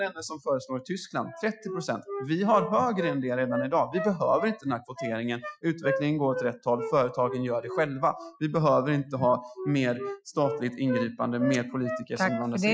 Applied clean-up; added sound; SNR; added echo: classical method Wiener filter.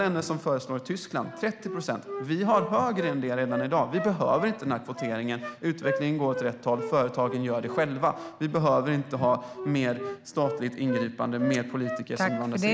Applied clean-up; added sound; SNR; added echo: none; Wind instrument, woodwind instrument; 11 dB; none.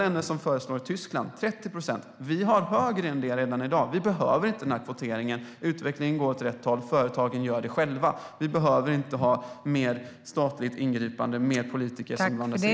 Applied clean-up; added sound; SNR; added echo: none; none; none; none.